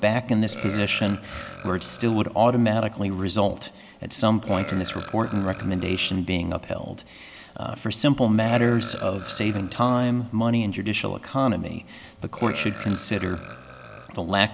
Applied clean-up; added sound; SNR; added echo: none; Burping, eructation; 16 dB; none.